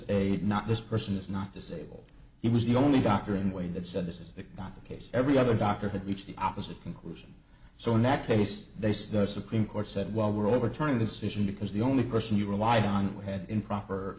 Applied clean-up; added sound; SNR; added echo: none; none; none; none.